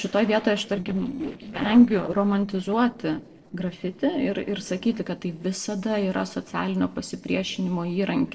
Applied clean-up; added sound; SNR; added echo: neural separator model SepFormer DNS4.